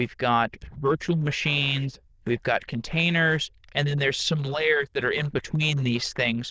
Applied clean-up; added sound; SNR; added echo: neural diffusion model UNIVERSE++.